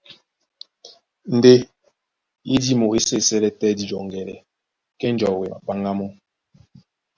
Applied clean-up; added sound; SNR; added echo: none; none; none; none.